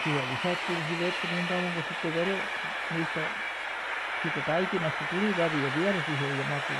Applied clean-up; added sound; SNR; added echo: none; Train; 0 dB; none.